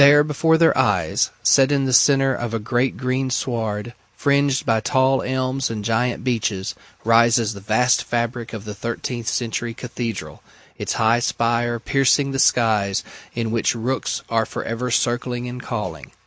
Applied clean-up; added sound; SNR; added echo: none; none; none; none.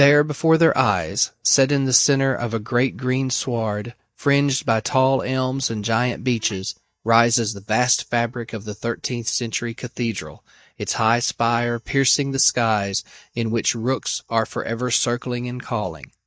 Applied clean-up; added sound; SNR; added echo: neural mask model DeepFilterNet 3.